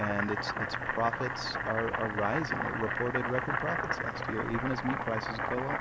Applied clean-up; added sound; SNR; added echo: none; Boiling; -1 dB; none.